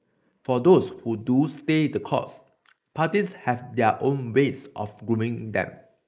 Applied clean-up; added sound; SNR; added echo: neural mask model Resemble Enhance denoiser.